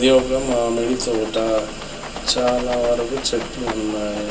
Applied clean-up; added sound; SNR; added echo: none; Rattle; 13 dB; reverberation time 0.2 s.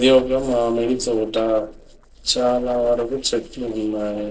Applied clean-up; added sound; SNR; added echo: neural separator model SepFormer DNS4.